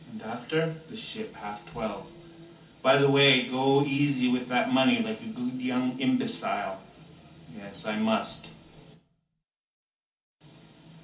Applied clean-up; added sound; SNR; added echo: none; none; none; reverberation time 0.4 s.